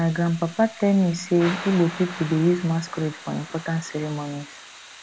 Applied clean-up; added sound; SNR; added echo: none; Thunder / Rain; 15 dB; none.